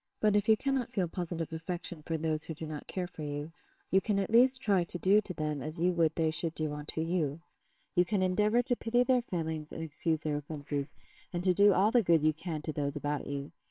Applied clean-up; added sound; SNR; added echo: neural separator model SepFormer WHAMR!.